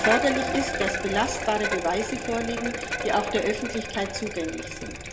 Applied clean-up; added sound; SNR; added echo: none; Bicycle; 3 dB; reverberation time 1.1 s.